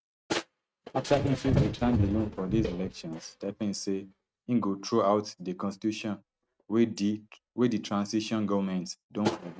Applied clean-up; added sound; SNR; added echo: neural mask model RNNoise.